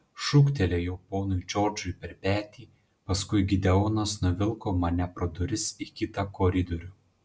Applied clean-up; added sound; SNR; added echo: none; none; none; none.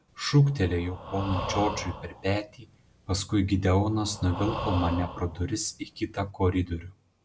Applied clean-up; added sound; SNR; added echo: none; Breathing; 10 dB; none.